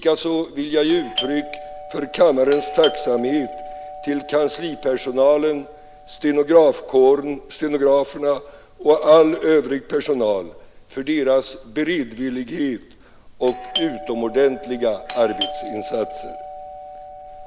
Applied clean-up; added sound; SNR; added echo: none; Doorbell; 14 dB; none.